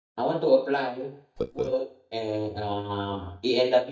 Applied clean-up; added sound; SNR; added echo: neural mask model DeepFilterNet 3.